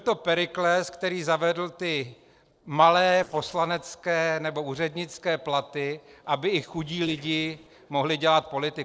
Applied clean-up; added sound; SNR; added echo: neural separator model SepFormer DNS4.